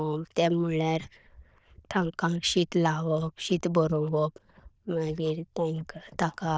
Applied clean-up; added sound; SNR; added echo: neural diffusion model UNIVERSE++.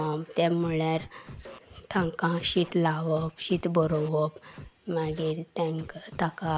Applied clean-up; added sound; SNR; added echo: none; Scratching (performance technique); 19 dB; none.